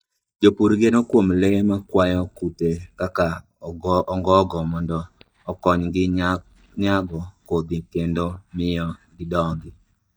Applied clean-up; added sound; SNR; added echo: neural mask model DeepFilterNet 3.